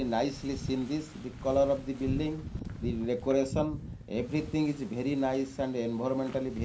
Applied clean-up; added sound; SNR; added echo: none; Wind / Ocean; 10 dB; reverberation time 0.3 s.